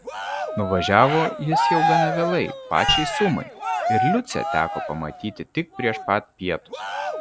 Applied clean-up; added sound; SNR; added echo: none; Mallet percussion + Cheering; 1 dB; none.